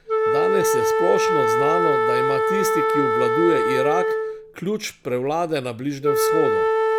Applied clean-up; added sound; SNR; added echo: none; Wind instrument, woodwind instrument; -4 dB; none.